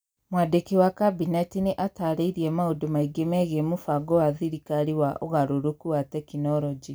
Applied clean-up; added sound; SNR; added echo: none; none; none; none.